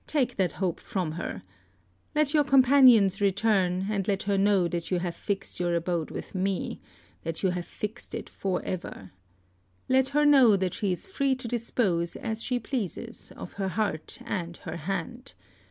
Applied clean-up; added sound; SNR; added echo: none; none; none; none.